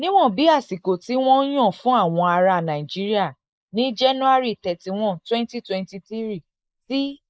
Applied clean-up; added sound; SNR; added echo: neural mask model Resemble Enhance denoiser.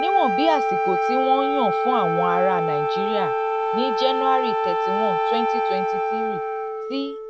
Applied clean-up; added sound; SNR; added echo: none; Wind instrument, woodwind instrument + Wind instrument, woodwind instrument; -3 dB; none.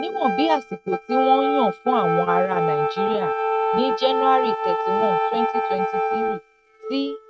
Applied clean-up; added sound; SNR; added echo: neural mask model RNNoise.